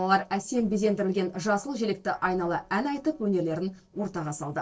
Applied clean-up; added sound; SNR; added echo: neural separator model SepFormer DNS4.